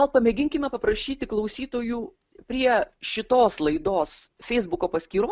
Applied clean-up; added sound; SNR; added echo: none; none; none; none.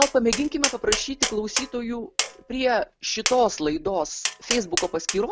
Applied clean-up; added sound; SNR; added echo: none; Tap; 5 dB; none.